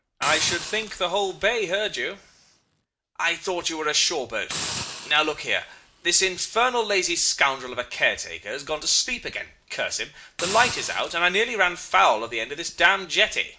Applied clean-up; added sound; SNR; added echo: none; Hiss; 12 dB; none.